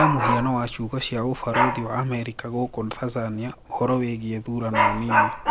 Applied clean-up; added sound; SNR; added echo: none; Dog; 1 dB; none.